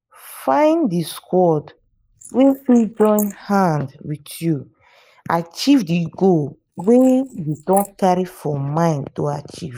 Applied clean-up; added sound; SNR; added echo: neural mask model Resemble Enhance denoiser.